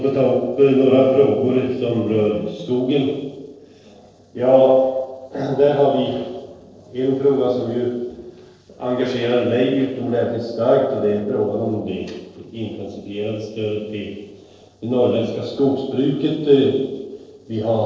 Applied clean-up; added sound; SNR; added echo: neural separator model SepFormer DNS4.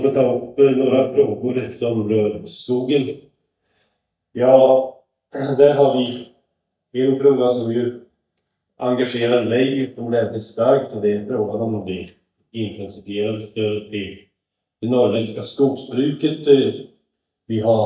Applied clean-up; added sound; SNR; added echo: neural mask model DeepFilterNet 3.